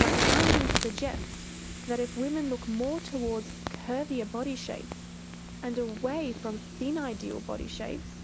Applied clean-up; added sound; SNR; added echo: none; Fire; -1 dB; none.